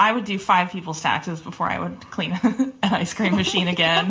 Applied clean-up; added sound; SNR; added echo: none; none; none; reverberation time 0.7 s.